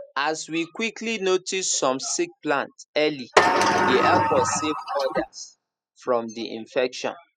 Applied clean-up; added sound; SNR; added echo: classical method spectral subtraction.